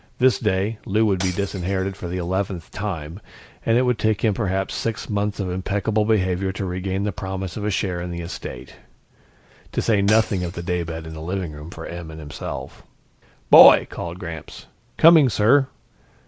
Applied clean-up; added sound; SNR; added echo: none; Shatter / Crushing; 18 dB; none.